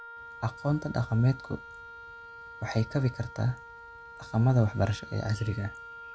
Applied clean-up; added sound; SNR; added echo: none; Wind instrument, woodwind instrument; 16 dB; none.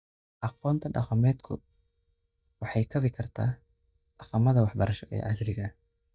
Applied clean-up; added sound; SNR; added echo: neural mask model DeepFilterNet 3.